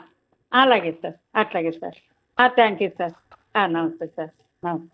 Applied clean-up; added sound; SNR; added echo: neural mask model DeepFilterNet 3.